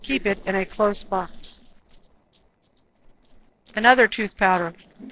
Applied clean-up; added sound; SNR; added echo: neural separator model SepFormer DNS4.